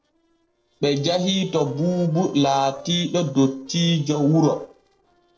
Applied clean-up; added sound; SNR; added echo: neural separator model SepFormer DNS4.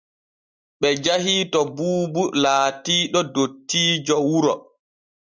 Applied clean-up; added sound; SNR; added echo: none; none; none; none.